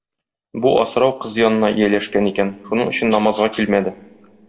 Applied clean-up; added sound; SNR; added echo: neural separator model SepFormer DNS4.